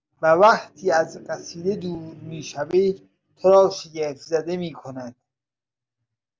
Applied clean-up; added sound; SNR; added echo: none; none; none; none.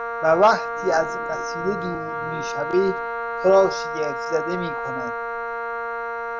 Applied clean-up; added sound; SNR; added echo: none; Wind instrument, woodwind instrument; 4 dB; none.